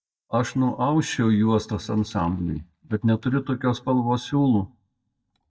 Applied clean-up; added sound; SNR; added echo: neural mask model DeepFilterNet 3.